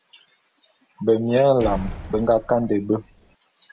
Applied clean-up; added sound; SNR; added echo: none; Slam; 12 dB; none.